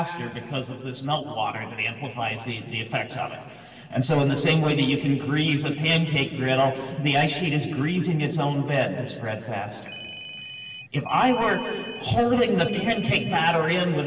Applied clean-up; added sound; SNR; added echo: none; Ringtone; 14 dB; reverberation time 2.4 s.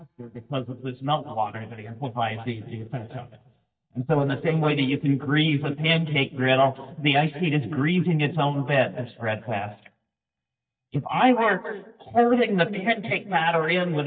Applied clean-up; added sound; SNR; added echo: neural mask model DeepFilterNet 3.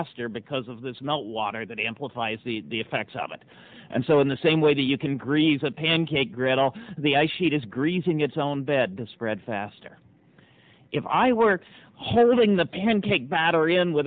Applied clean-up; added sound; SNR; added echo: none; none; none; none.